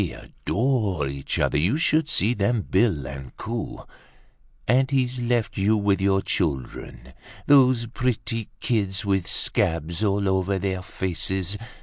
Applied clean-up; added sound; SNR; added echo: none; none; none; none.